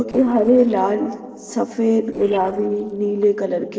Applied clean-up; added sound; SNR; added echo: neural separator model SepFormer DNS4.